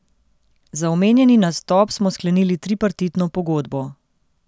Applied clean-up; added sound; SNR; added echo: none; none; none; none.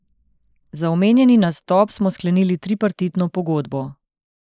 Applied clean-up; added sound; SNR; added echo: neural mask model Resemble Enhance denoiser.